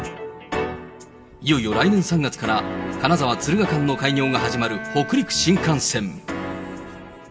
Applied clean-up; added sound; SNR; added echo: none; Bowed string instrument; 14 dB; reverberation time 2.4 s.